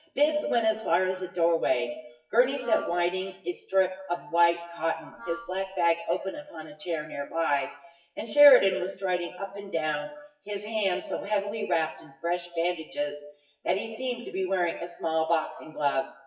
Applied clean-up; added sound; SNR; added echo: classical method WPE with log-MMSE.